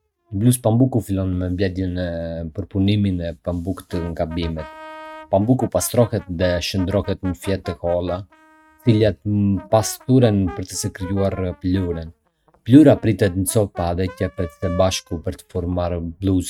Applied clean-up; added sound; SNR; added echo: neural mask model RNNoise.